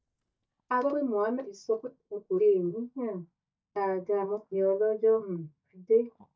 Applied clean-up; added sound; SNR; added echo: neural mask model DeepFilterNet 3.